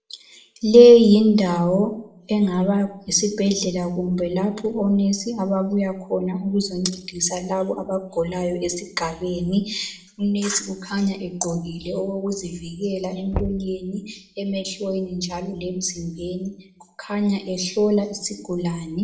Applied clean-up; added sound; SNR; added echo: none; Knock / Wood; 13 dB; reverberation time 0.5 s.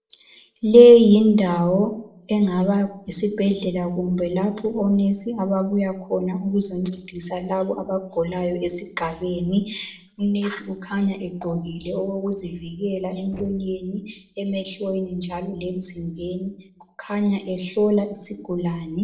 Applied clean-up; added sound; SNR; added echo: neural separator model SepFormer DNS4.